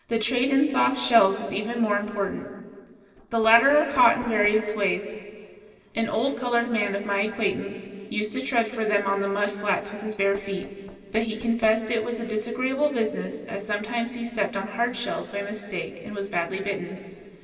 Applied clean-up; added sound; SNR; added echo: neural separator model SepFormer DNS4.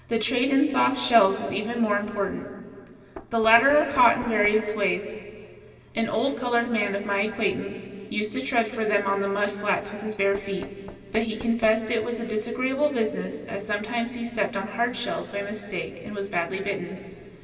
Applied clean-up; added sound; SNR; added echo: none; Knock; 19 dB; reverberation time 2.6 s.